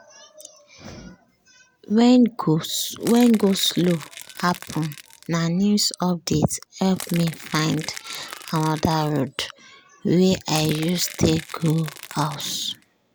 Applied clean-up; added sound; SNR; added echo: none; Crackle / Crushing; 17 dB; none.